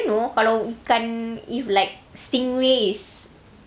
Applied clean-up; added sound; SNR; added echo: none; none; none; none.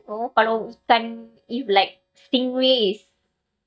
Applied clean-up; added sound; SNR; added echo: neural mask model DeepFilterNet 3.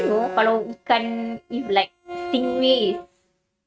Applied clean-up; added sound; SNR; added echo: neural mask model RNNoise.